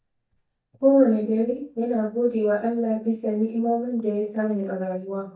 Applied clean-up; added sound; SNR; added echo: neural mask model DeepFilterNet 3.